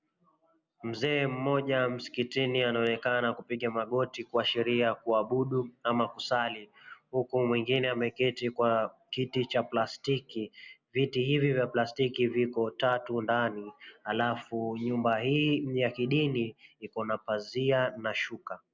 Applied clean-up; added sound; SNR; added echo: none; none; none; none.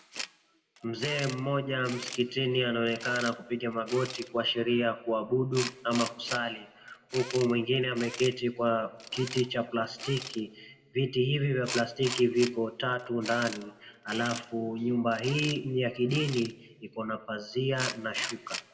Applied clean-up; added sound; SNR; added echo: none; Tools; 13 dB; reverberation time 1.1 s.